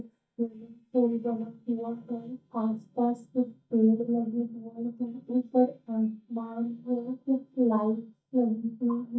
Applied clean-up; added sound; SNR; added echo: neural mask model DeepFilterNet 3.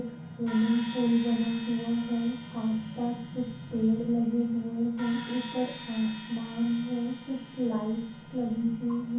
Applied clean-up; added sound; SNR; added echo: none; Crash cymbal; 16 dB; reverberation time 0.6 s.